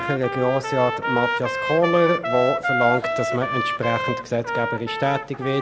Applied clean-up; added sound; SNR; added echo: none; Trumpet; 3 dB; none.